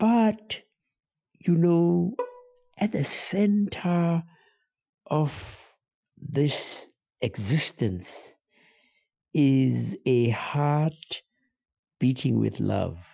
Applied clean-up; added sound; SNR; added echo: classical method Wiener filter.